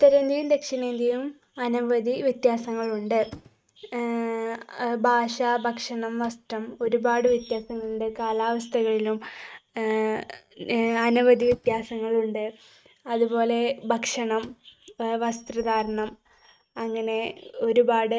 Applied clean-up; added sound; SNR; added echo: neural mask model RNNoise.